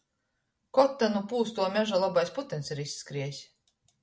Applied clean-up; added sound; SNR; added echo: none; none; none; none.